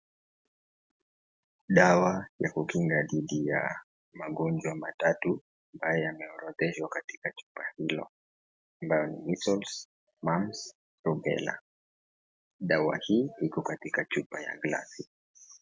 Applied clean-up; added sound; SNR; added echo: none; none; none; none.